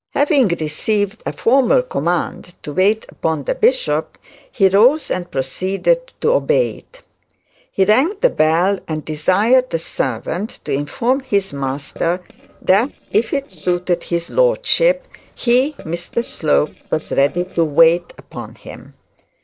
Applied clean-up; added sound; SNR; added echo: neural separator model SepFormer DNS4.